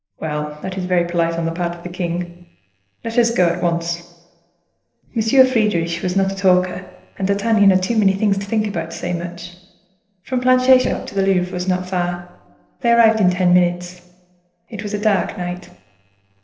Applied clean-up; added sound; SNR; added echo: neural separator model SepFormer DNS4.